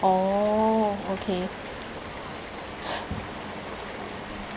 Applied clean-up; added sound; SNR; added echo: none; Rain; 10 dB; none.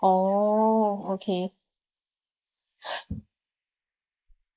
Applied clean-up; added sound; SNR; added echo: neural mask model Resemble Enhance denoiser.